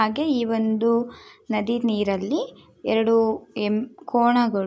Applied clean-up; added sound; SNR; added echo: none; none; none; none.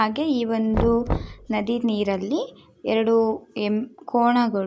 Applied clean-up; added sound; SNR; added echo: none; Knock; 9 dB; none.